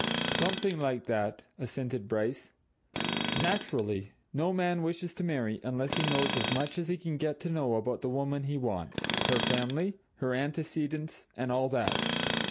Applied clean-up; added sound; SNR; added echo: none; Tools; 3 dB; none.